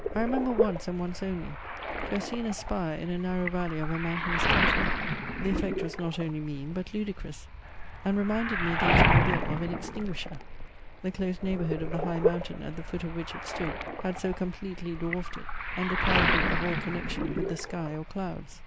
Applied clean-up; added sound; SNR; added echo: none; Waves, surf; -2 dB; none.